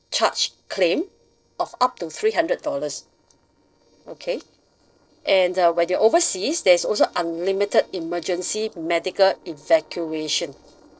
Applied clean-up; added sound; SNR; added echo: neural separator model SepFormer DNS4.